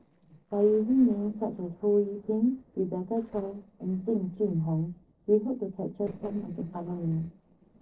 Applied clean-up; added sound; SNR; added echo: neural separator model SepFormer DNS4.